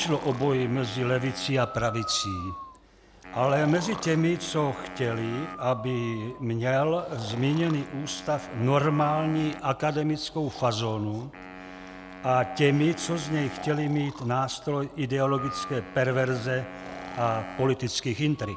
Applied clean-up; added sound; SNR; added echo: none; Wind instrument, woodwind instrument + Breathing; 13 dB; none.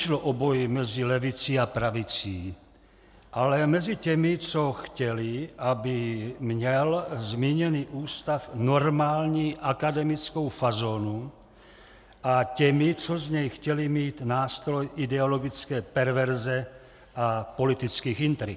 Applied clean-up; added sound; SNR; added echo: none; none; none; none.